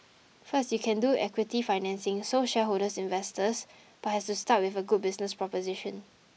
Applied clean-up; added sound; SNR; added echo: none; none; none; none.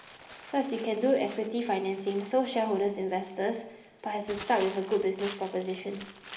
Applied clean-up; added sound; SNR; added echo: none; Crumpling, crinkling; 17 dB; reverberation time 1.0 s.